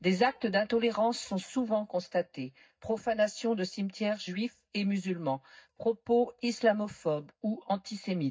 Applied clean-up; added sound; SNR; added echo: neural mask model DeepFilterNet 3.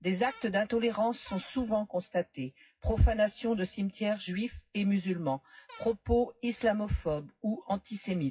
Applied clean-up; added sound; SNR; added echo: classical method WPE with log-MMSE.